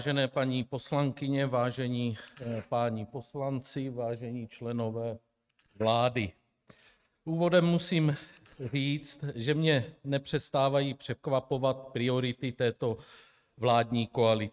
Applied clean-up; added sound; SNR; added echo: neural mask model RNNoise.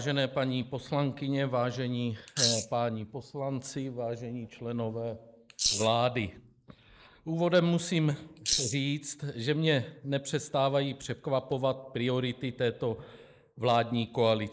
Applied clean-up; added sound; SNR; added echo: neural mask model Resemble Enhance denoiser.